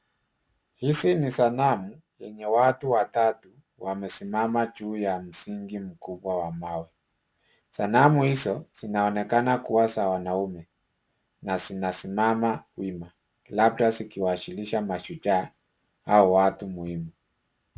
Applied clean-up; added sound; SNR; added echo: none; none; none; none.